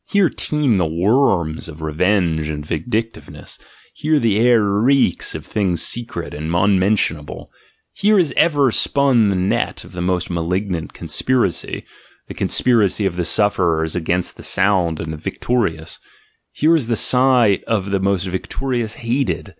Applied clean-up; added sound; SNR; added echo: none; none; none; none.